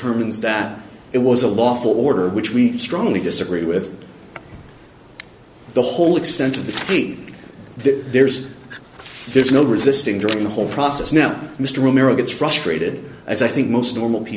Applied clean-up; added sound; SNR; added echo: none; none; none; none.